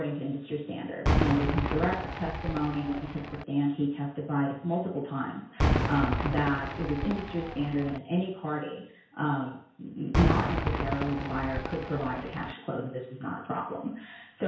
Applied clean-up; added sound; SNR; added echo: none; Cheering / Fireworks; 2 dB; reverberation time 0.5 s.